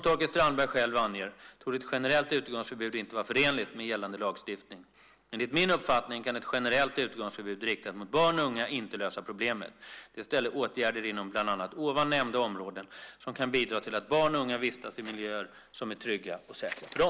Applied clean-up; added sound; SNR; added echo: none; none; none; none.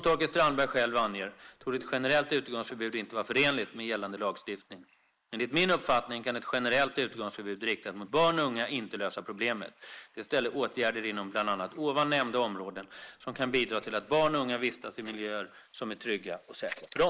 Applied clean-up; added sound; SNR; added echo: neural mask model Resemble Enhance denoiser.